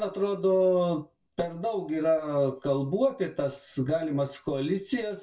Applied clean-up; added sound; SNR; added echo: none; none; none; reverberation time 0.1 s.